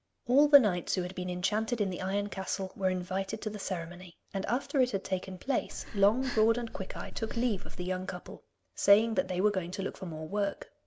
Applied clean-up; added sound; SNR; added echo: none; Breathing; 2 dB; none.